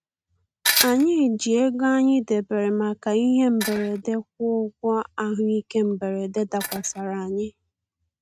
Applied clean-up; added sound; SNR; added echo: neural mask model RNNoise.